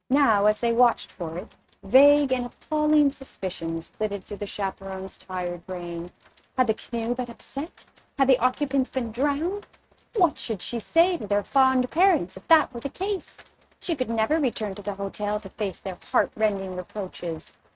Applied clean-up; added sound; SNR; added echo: neural mask model RNNoise.